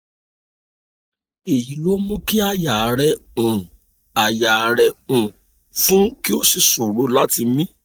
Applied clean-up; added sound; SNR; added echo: neural mask model DeepFilterNet 3.